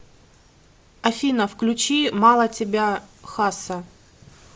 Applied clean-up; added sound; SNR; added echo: none; none; none; none.